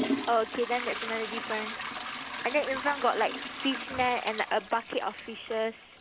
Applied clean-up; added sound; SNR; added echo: none; Trickle, dribble / Toilet flush / Hiss; 6 dB; none.